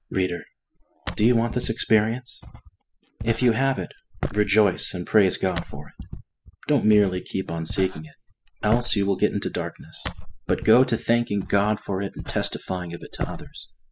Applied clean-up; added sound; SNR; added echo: classical method spectral subtraction.